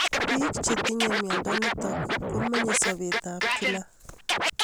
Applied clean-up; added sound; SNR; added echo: none; Scratching (performance technique); -3 dB; none.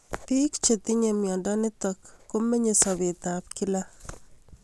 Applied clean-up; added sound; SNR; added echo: none; none; none; none.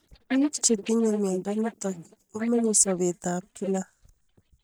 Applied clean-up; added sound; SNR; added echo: neural mask model DeepFilterNet 3.